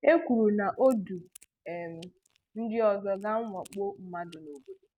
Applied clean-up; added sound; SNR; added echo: neural mask model RNNoise.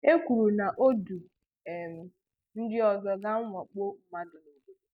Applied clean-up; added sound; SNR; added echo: neural mask model DeepFilterNet 3.